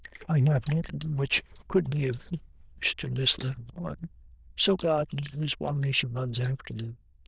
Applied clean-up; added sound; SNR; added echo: neural diffusion model UNIVERSE++.